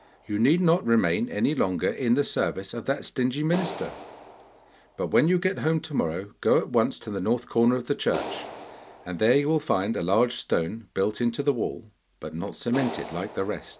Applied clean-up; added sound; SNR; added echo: none; Clapping; 17 dB; none.